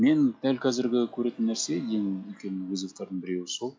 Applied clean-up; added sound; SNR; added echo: classical method log-MMSE.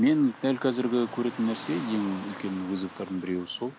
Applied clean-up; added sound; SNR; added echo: none; Car passing by / Traffic noise, roadway noise; 16 dB; none.